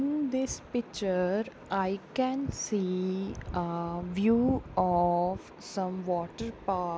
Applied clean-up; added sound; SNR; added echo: none; none; none; none.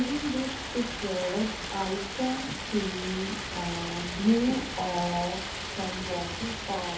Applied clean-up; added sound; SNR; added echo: none; Stream; 5 dB; reverberation time 0.5 s.